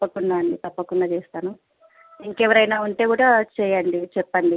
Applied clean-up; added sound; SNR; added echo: none; none; none; none.